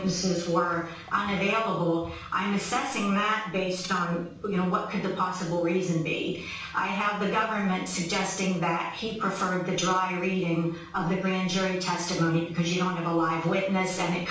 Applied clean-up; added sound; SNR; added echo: none; none; none; reverberation time 0.5 s.